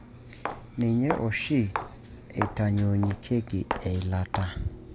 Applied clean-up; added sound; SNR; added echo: none; Walk, footsteps; 9 dB; none.